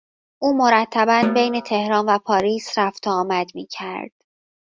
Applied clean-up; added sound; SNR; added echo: neural mask model RNNoise.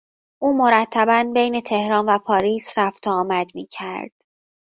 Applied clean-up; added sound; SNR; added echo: none; none; none; none.